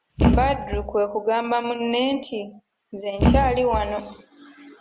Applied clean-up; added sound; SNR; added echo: none; Thump, thud; -2 dB; none.